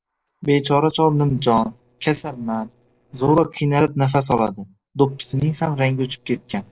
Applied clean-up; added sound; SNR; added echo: neural separator model SepFormer DNS4.